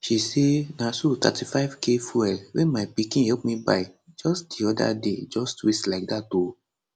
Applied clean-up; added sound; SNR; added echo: none; none; none; none.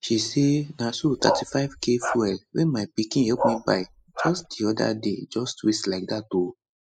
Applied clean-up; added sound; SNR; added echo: classical method spectral subtraction.